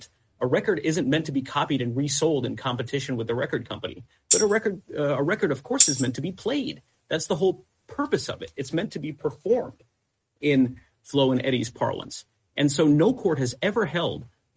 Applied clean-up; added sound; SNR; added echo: neural mask model RNNoise.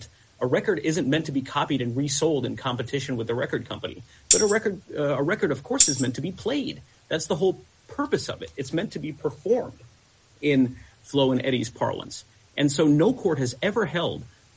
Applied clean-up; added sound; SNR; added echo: none; Tambourine; 1 dB; none.